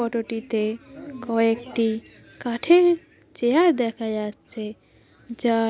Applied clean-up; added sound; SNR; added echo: none; none; none; none.